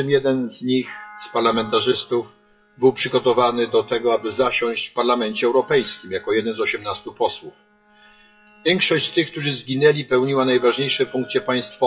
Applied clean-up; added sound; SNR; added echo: classical method WPE with log-MMSE.